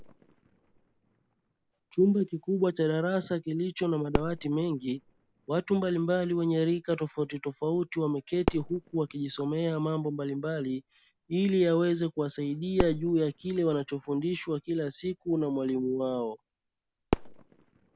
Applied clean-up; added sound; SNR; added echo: none; Fireworks; 11 dB; none.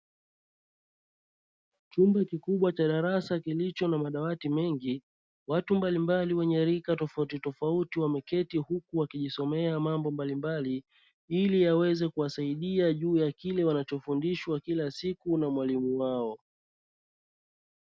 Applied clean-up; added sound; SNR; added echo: none; none; none; none.